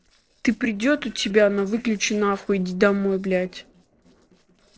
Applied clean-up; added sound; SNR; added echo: neural separator model SepFormer DNS4.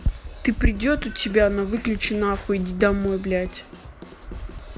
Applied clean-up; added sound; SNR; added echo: none; Drum / Drum kit; 19 dB; none.